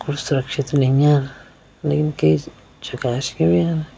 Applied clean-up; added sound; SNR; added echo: none; none; none; none.